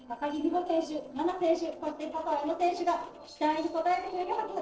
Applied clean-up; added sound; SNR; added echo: neural separator model SepFormer DNS4.